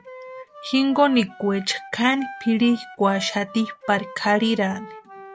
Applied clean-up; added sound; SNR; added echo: none; Wind instrument, woodwind instrument; 17 dB; none.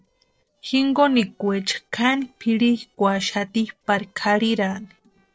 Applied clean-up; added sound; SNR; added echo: neural separator model SepFormer DNS4.